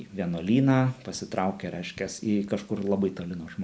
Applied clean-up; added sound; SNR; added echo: none; none; none; none.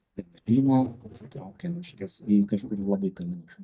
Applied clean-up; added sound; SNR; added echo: neural mask model DeepFilterNet 3.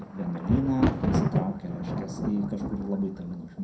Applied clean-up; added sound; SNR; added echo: none; Thunder; -1 dB; reverberation time 0.2 s.